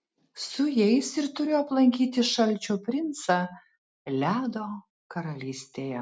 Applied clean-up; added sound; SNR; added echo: none; none; none; none.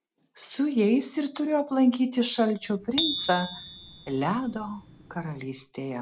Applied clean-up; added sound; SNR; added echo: none; Bicycle bell; 8 dB; none.